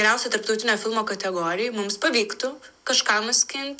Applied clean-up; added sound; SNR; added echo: none; none; none; none.